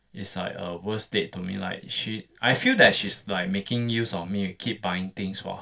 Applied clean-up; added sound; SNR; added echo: neural separator model SepFormer DNS4.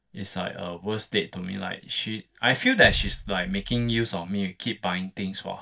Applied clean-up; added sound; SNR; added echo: neural mask model DeepFilterNet 3.